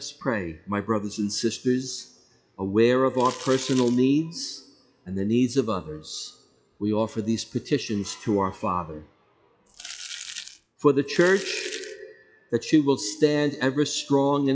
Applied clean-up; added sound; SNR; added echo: classical method log-MMSE.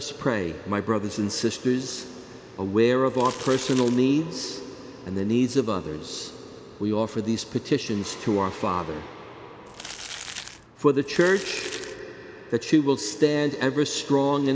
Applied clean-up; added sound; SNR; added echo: none; Crumpling, crinkling; 13 dB; none.